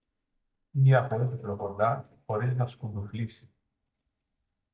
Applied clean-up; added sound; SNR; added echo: neural mask model DeepFilterNet 3.